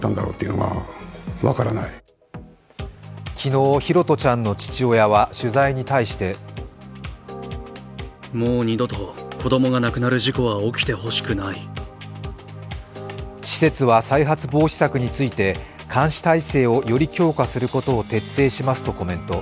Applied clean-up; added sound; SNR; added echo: none; none; none; none.